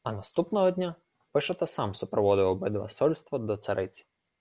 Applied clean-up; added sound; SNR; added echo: none; none; none; none.